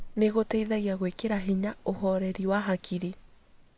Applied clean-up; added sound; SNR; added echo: none; Crackle; 17 dB; none.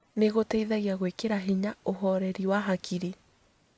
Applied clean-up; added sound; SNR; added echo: none; none; none; none.